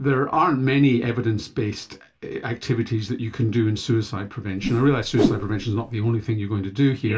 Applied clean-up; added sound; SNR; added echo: none; Whoosh, swoosh, swish; 4 dB; reverberation time 0.2 s.